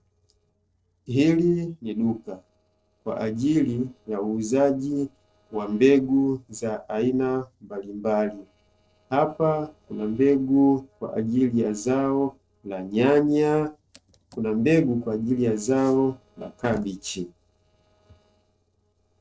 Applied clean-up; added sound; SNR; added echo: neural separator model SepFormer DNS4.